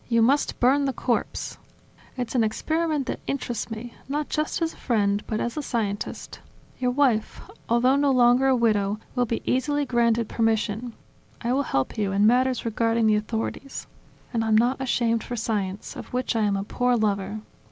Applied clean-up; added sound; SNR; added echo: none; none; none; none.